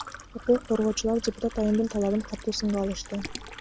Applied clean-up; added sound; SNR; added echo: none; Liquid; 18 dB; none.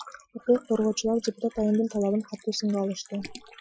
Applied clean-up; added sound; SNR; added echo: classical method Wiener filter.